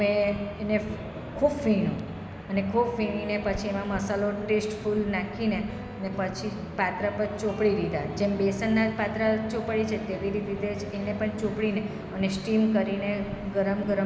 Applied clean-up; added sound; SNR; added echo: none; Guitar; 14 dB; none.